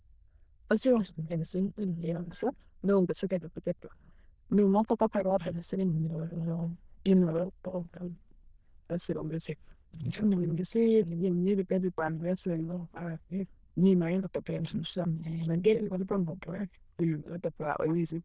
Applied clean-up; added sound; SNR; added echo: neural diffusion model UNIVERSE++.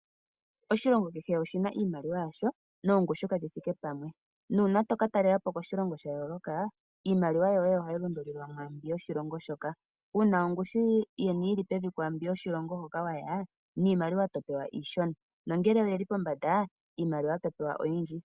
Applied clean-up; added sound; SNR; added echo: none; none; none; none.